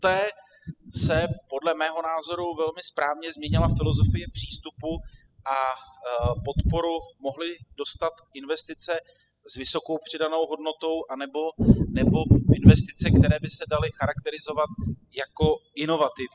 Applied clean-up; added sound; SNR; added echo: classical method spectral subtraction.